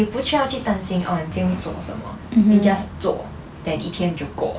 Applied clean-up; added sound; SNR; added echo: none; none; none; none.